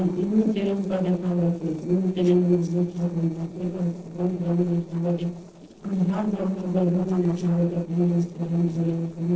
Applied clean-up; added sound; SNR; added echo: neural separator model SepFormer DNS4.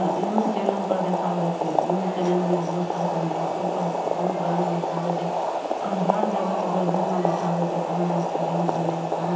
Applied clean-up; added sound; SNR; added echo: none; Boiling; -1 dB; reverberation time 0.8 s.